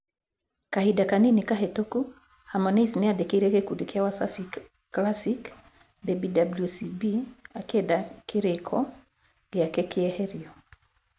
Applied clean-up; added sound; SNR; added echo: none; none; none; none.